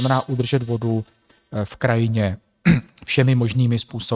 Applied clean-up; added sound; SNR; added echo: neural mask model RNNoise.